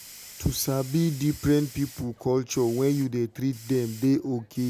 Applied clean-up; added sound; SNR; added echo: none; Hiss; 19 dB; none.